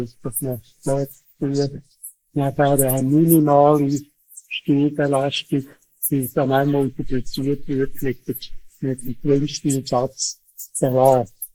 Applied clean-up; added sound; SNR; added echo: neural mask model Resemble Enhance denoiser.